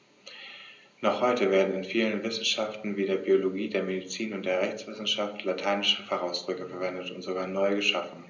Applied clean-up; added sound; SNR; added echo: none; none; none; reverberation time 0.5 s.